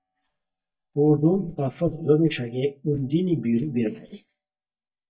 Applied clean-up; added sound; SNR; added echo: neural mask model DeepFilterNet 3.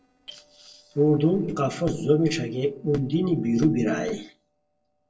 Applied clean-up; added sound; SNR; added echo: neural separator model SepFormer DNS4.